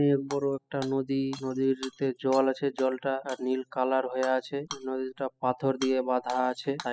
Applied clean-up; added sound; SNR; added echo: classical method spectral subtraction.